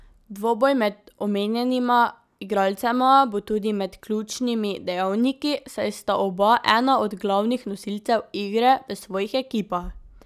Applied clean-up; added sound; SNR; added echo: none; none; none; none.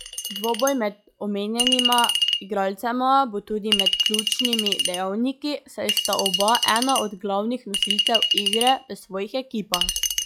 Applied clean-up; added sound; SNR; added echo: classical method log-MMSE.